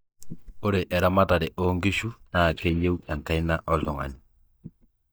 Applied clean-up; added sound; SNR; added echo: neural mask model DeepFilterNet 3.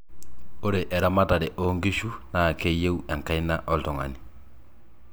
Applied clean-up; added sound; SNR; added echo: none; none; none; none.